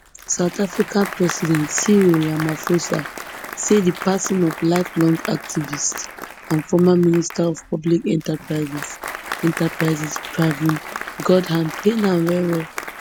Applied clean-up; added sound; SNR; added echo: none; Applause; 12 dB; none.